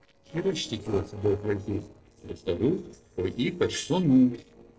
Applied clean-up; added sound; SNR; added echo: neural separator model SepFormer DNS4.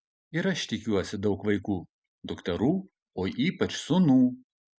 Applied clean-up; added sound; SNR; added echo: none; none; none; none.